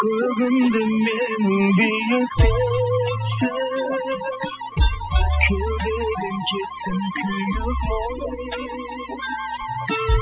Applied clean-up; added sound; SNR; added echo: classical method spectral subtraction.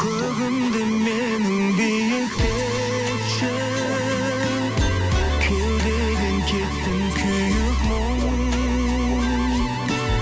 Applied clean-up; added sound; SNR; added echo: none; Alarm; 11 dB; none.